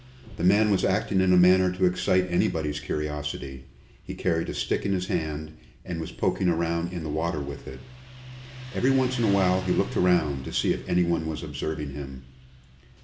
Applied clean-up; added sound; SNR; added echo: none; Motorcycle; 18 dB; reverberation time 0.6 s.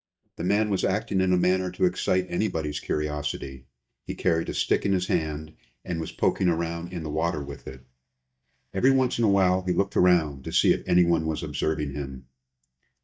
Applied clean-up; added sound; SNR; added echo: neural mask model DeepFilterNet 3.